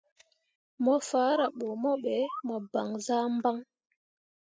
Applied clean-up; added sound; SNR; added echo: classical method spectral subtraction.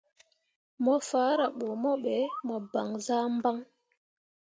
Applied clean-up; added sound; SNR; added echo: none; Bird; 16 dB; none.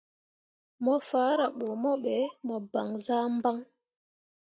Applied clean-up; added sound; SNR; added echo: neural mask model DeepFilterNet 3.